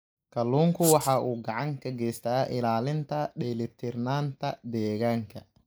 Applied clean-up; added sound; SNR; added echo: neural mask model Resemble Enhance denoiser.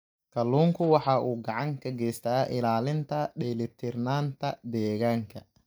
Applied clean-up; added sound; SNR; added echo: neural mask model DeepFilterNet 3.